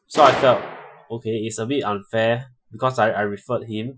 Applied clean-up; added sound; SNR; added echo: classical method Wiener filter.